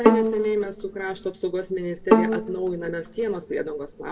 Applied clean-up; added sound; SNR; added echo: none; Bowed string instrument; -2 dB; reverberation time 1.5 s.